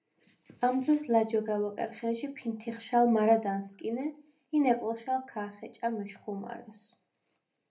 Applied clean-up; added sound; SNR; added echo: none; none; none; reverberation time 0.3 s.